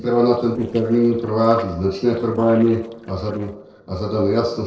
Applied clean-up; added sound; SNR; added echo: neural separator model SepFormer DNS4.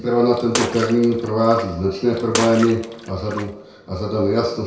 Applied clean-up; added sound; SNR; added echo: none; Bathtub (filling or washing) / Water / Splash, splatter; 10 dB; reverberation time 0.6 s.